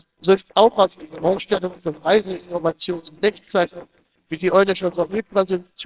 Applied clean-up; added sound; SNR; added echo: neural separator model SepFormer WHAMR!.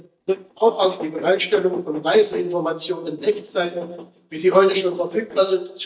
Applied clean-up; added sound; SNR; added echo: neural mask model DeepFilterNet 3.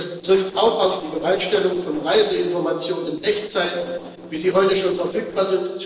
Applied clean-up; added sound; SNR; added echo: neural separator model SepFormer DNS4.